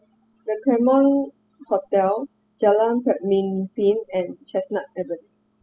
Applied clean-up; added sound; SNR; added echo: classical method spectral subtraction.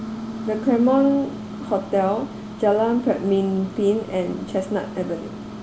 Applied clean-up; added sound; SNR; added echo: none; Microwave oven; 11 dB; none.